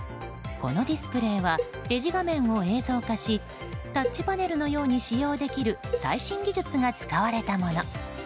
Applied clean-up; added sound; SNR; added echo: none; Cowbell; 11 dB; none.